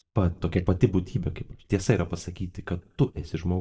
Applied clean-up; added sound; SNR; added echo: neural mask model DeepFilterNet 3.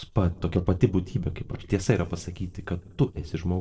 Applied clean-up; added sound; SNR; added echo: neural separator model SepFormer DNS4.